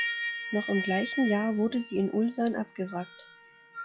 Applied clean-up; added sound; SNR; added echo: classical method log-MMSE.